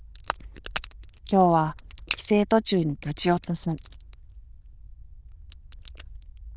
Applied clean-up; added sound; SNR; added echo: neural diffusion model UNIVERSE++.